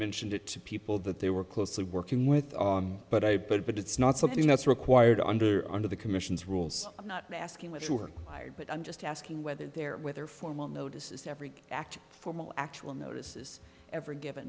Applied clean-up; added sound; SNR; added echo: none; none; none; none.